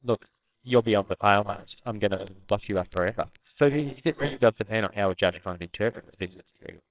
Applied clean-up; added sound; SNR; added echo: neural separator model SepFormer WHAMR!.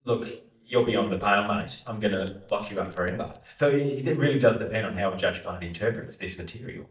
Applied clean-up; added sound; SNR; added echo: neural mask model DeepFilterNet 3.